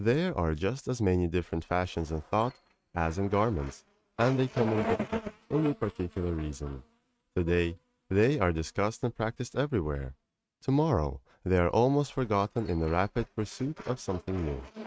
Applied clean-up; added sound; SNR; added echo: neural mask model RNNoise.